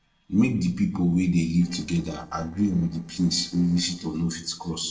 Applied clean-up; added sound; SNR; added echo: neural separator model SepFormer DNS4.